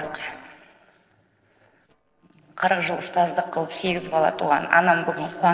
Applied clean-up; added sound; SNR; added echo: neural separator model SepFormer DNS4.